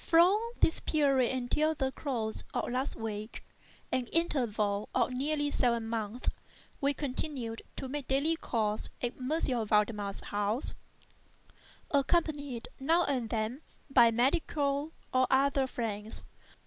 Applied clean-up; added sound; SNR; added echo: none; none; none; none.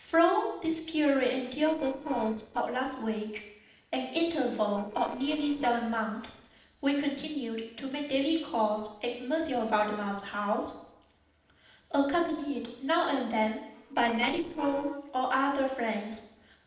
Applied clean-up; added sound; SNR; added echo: neural separator model SepFormer DNS4.